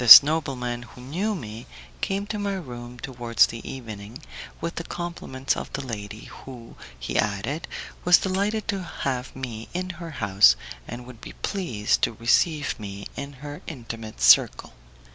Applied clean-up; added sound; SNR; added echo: none; Tap / Dishes, pots, and pans; 14 dB; none.